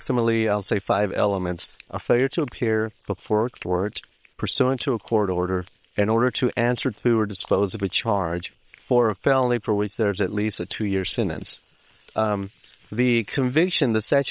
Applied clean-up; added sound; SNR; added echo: neural separator model SepFormer WHAM!.